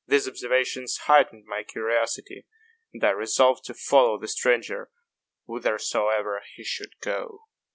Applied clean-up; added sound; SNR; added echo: none; none; none; none.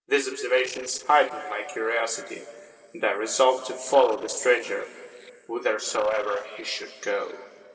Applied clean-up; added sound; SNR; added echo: neural separator model SepFormer DNS4.